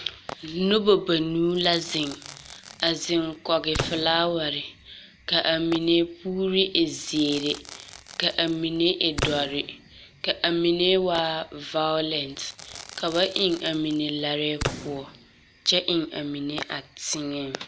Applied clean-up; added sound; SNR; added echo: none; Crackle / Fireworks; 14 dB; none.